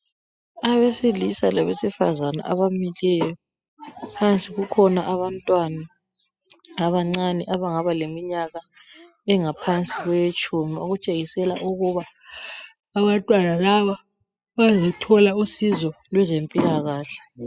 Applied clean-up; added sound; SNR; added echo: classical method spectral subtraction.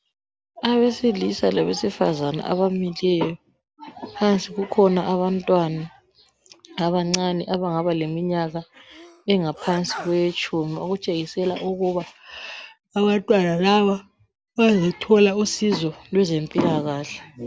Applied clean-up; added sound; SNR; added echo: none; Sneeze; 17 dB; none.